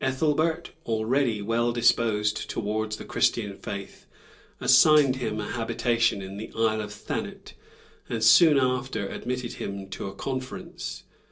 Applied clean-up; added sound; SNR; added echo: neural separator model SepFormer DNS4.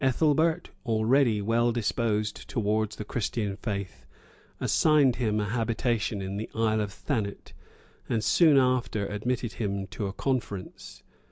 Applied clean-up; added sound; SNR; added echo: none; none; none; none.